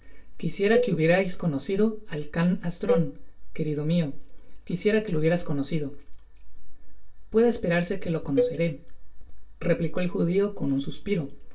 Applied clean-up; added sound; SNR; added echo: none; Cowbell; 7 dB; reverberation time 0.2 s.